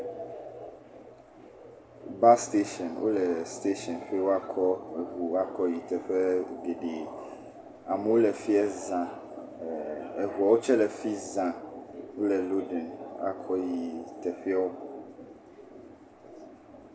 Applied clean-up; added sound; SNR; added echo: none; none; none; none.